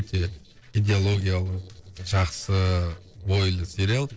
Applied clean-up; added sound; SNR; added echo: neural separator model SepFormer DNS4.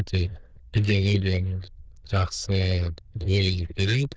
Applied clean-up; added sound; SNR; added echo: neural diffusion model UNIVERSE++.